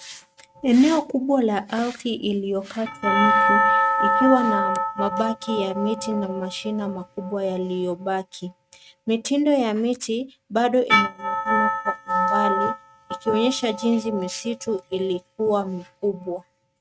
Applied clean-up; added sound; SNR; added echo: neural mask model RNNoise.